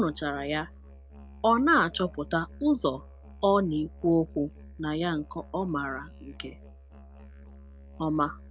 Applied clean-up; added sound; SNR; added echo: none; Musical instrument; 18 dB; none.